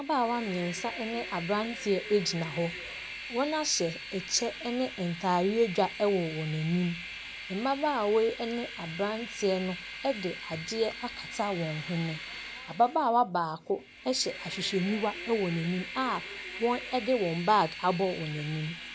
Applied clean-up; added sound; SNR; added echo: none; Train; 11 dB; none.